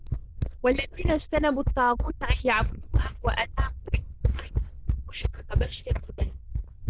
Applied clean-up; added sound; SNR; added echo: neural diffusion model UNIVERSE++.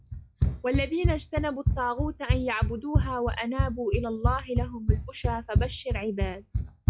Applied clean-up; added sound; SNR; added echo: classical method log-MMSE.